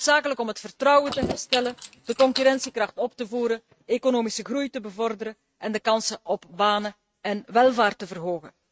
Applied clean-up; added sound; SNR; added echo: neural mask model RNNoise.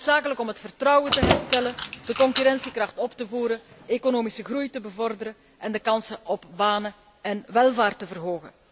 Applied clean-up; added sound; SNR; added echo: none; Keys jangling; 0 dB; none.